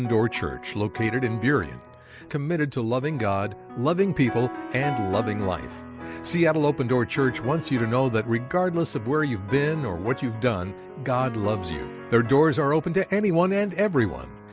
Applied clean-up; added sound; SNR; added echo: none; none; none; none.